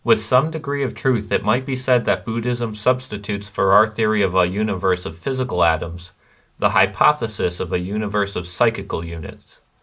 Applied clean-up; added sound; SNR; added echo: none; none; none; none.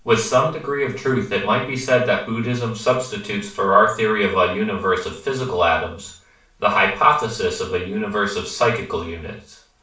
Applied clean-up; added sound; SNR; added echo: none; none; none; reverberation time 0.4 s.